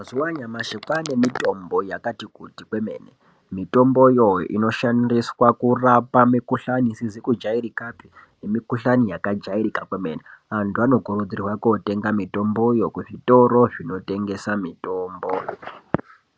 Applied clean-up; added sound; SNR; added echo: none; none; none; none.